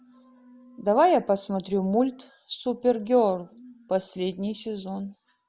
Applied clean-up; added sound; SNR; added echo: none; none; none; none.